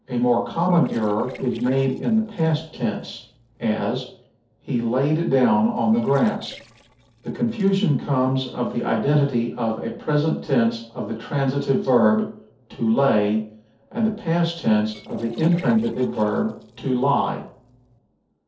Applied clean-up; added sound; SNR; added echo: neural separator model SepFormer DNS4.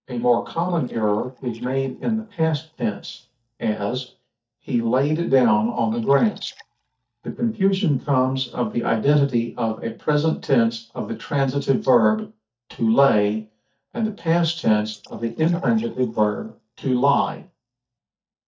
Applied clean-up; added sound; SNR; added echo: neural mask model DeepFilterNet 3.